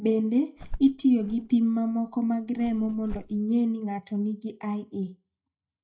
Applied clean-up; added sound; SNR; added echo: neural mask model DeepFilterNet 3.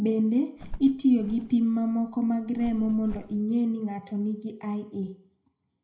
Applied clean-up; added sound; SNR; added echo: none; Bird; 15 dB; reverberation time 0.5 s.